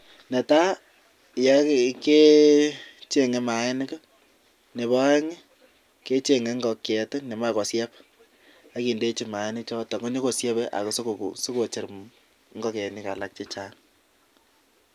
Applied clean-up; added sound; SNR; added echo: none; none; none; none.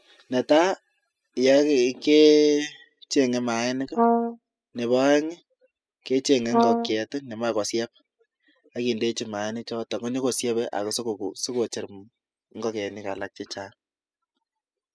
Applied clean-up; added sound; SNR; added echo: classical method spectral subtraction.